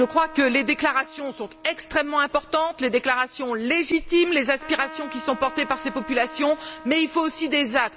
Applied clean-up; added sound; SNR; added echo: none; Trumpet; 18 dB; none.